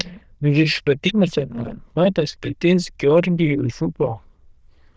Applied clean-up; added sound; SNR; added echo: neural diffusion model UNIVERSE++.